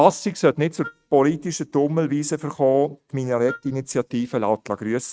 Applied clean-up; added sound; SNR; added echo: neural mask model RNNoise.